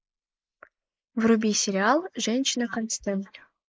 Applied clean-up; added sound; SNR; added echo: neural mask model Resemble Enhance denoiser.